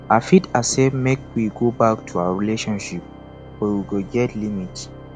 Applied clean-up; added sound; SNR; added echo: none; Organ; 17 dB; none.